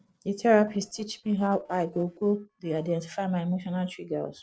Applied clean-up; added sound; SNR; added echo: neural separator model SepFormer DNS4.